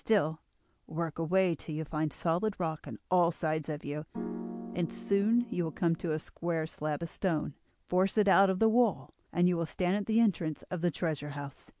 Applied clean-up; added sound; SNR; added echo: none; Piano; 10 dB; none.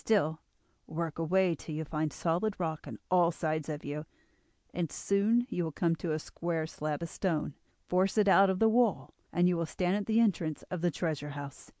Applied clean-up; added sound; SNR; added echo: none; none; none; none.